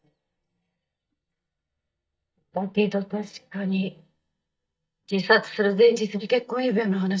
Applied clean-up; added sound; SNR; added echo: neural mask model DeepFilterNet 3.